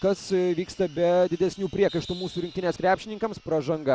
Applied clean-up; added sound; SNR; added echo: none; none; none; none.